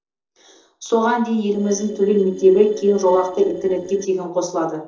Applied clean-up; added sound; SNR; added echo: neural separator model SepFormer DNS4.